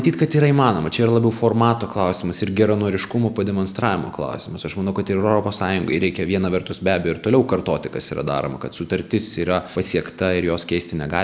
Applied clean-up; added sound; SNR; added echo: none; none; none; none.